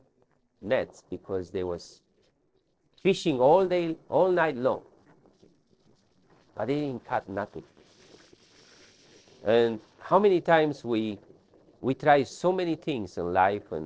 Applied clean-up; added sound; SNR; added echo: neural separator model SepFormer DNS4.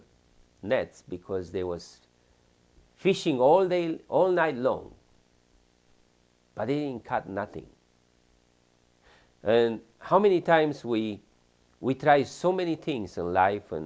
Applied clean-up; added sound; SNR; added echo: none; none; none; none.